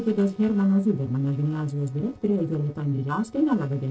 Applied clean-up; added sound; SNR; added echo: neural separator model SepFormer DNS4.